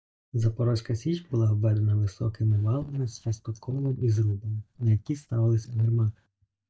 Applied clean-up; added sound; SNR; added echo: neural mask model DeepFilterNet 3.